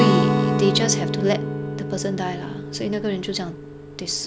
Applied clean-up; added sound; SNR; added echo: none; Guitar; -1 dB; none.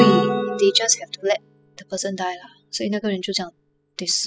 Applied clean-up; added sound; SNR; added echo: classical method spectral subtraction.